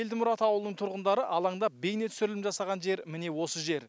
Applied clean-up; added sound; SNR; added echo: none; none; none; none.